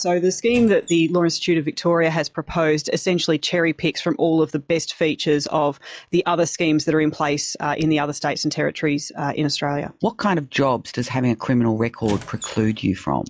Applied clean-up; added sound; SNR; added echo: classical method log-MMSE.